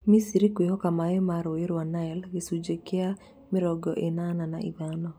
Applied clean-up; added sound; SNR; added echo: none; none; none; none.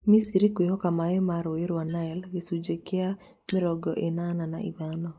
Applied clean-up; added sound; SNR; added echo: neural mask model Resemble Enhance denoiser.